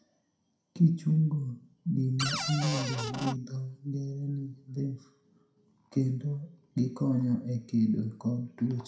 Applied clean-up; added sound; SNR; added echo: none; Cupboard open or close; 4 dB; reverberation time 0.4 s.